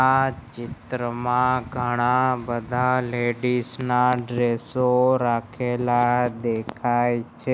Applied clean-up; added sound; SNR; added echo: none; none; none; none.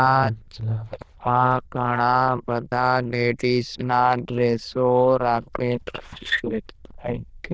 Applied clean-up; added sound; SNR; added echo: neural diffusion model UNIVERSE++.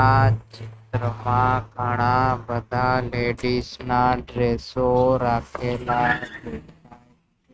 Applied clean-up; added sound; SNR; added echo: neural mask model RNNoise.